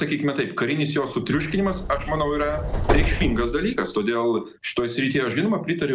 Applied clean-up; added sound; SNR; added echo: none; Subway, metro, underground; 3 dB; none.